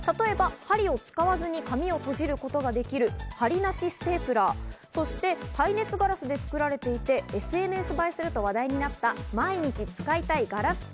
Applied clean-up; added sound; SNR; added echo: none; none; none; none.